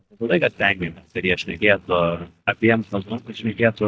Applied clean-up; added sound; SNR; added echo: neural mask model DeepFilterNet 3.